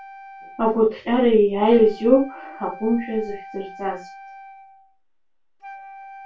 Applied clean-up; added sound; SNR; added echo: none; Wind instrument, woodwind instrument; 19 dB; reverberation time 0.2 s.